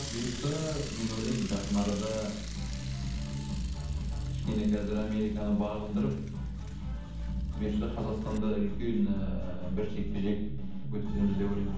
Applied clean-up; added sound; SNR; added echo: none; Mechanisms / Bicycle; 7 dB; reverberation time 1.2 s.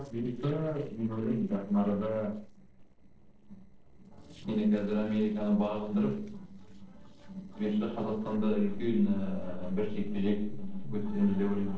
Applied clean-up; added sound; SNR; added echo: neural separator model SepFormer DNS4.